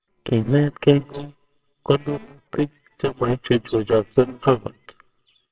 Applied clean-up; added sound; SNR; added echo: neural separator model SepFormer WHAMR!.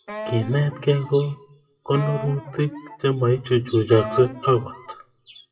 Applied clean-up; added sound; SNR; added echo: classical method WPE with log-MMSE.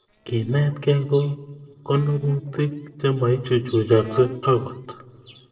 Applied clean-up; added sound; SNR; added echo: neural separator model SepFormer DNS4.